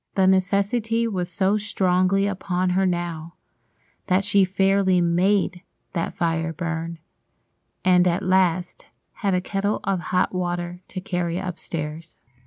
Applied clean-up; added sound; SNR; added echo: none; none; none; none.